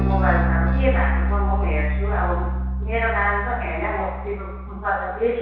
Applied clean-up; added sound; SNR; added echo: none; Bass guitar; -3 dB; reverberation time 1.1 s.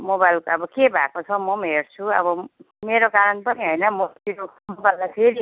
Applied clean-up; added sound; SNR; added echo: none; none; none; none.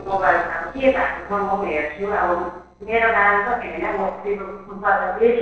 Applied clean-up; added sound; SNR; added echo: neural separator model SepFormer DNS4.